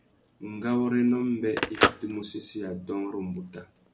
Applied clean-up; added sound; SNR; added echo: none; Telephone; 3 dB; none.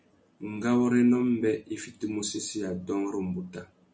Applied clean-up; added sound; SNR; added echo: none; none; none; none.